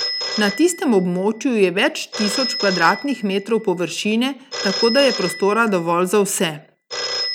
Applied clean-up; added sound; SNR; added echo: none; Telephone; 9 dB; none.